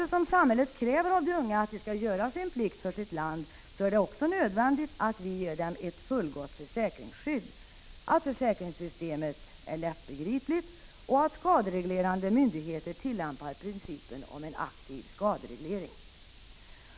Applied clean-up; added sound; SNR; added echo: none; none; none; none.